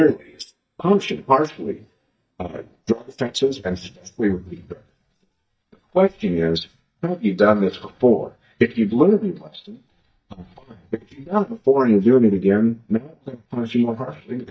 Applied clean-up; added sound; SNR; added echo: neural mask model DeepFilterNet 3.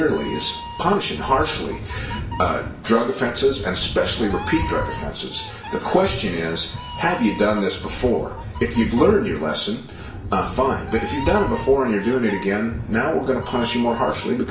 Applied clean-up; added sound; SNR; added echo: none; Meow; 10 dB; reverberation time 0.5 s.